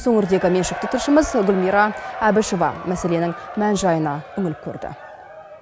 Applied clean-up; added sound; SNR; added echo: none; Crowd / Cheering; 12 dB; none.